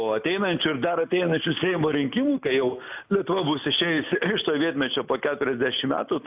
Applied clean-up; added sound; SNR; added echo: neural mask model Resemble Enhance denoiser.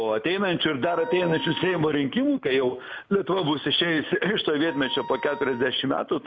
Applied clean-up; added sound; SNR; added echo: none; Wind instrument, woodwind instrument; 15 dB; none.